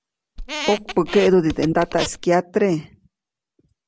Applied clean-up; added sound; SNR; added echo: none; Squeak; 9 dB; none.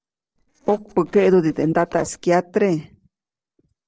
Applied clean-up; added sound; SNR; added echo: neural separator model SepFormer DNS4.